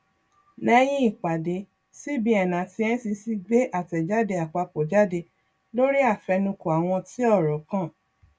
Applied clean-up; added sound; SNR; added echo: none; none; none; none.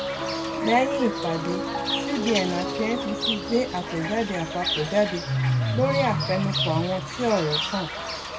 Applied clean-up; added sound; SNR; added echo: none; Bird / Fowl + Piano; 1 dB; none.